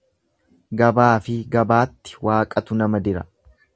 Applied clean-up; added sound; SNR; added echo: none; none; none; none.